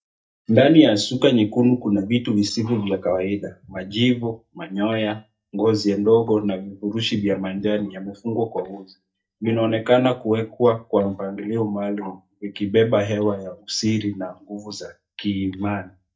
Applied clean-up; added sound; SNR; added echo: neural mask model DeepFilterNet 3.